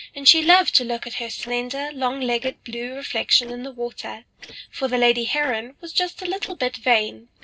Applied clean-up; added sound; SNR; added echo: neural separator model SepFormer DNS4.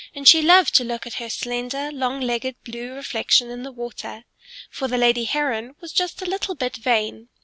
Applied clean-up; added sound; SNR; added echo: none; none; none; none.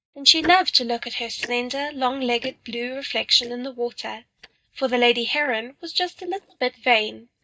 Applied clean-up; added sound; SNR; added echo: neural mask model DeepFilterNet 3.